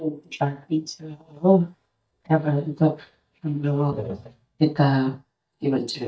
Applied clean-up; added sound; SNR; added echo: neural mask model DeepFilterNet 3.